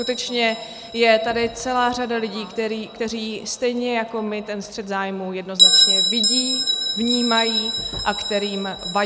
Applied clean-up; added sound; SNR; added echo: none; Bell; 0 dB; none.